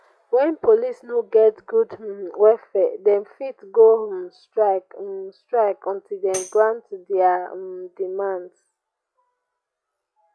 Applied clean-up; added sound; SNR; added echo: classical method log-MMSE.